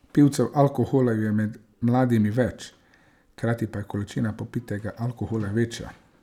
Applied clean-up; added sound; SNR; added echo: none; none; none; none.